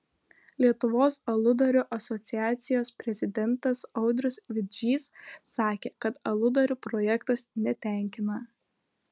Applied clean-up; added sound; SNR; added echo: none; none; none; none.